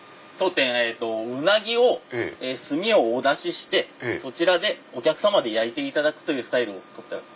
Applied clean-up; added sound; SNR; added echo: none; none; none; none.